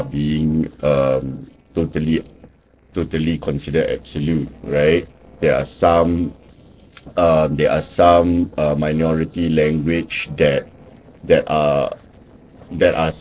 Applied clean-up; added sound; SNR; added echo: neural separator model SepFormer DNS4.